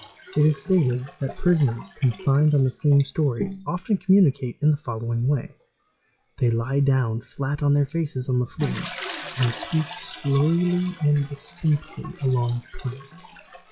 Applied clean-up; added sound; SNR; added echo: classical method log-MMSE.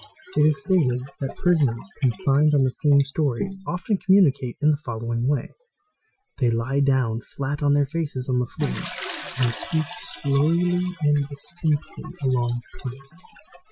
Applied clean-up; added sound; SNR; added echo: classical method Wiener filter.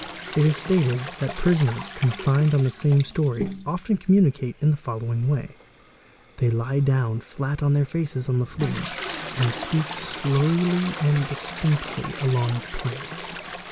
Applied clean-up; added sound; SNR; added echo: none; Toilet flush; 12 dB; none.